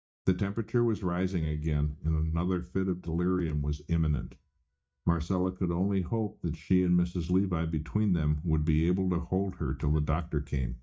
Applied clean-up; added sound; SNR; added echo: neural mask model DeepFilterNet 3.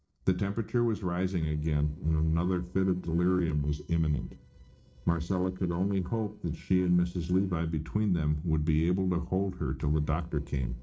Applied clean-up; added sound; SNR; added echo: neural separator model SepFormer DNS4.